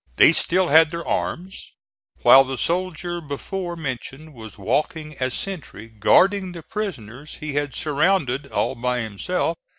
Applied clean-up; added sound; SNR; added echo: none; none; none; none.